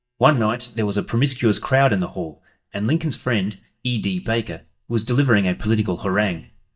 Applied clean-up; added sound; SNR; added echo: neural mask model DeepFilterNet 3.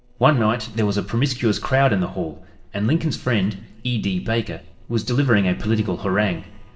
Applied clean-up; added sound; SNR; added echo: neural separator model SepFormer DNS4.